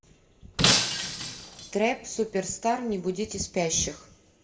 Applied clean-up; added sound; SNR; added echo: none; Shatter; -3 dB; reverberation time 0.5 s.